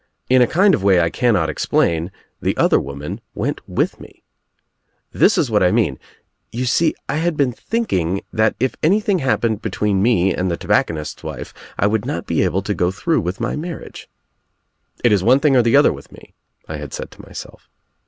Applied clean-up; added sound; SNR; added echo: none; none; none; none.